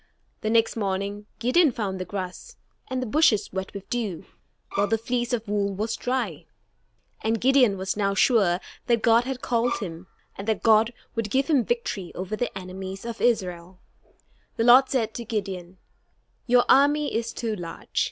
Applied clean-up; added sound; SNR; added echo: none; Bowed string instrument; 10 dB; none.